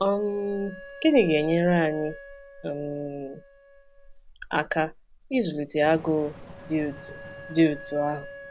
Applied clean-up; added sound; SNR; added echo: none; Thunder / Rain + Wind instrument, woodwind instrument; 17 dB; none.